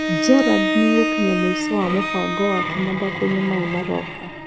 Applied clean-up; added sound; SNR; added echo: none; Bowed string instrument; 2 dB; none.